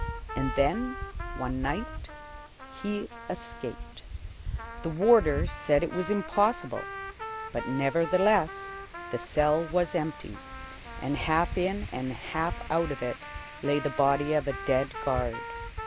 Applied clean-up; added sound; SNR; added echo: none; Trumpet + Wind; 8 dB; none.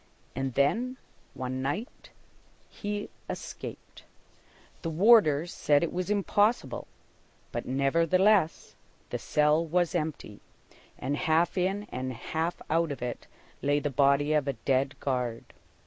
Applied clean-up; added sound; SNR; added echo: none; none; none; none.